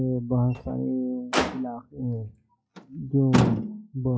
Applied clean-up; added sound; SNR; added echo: classical method log-MMSE.